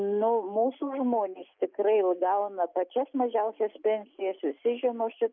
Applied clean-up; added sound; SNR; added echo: neural mask model Resemble Enhance denoiser.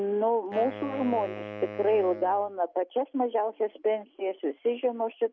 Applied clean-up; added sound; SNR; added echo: none; Wind instrument, woodwind instrument; 13 dB; none.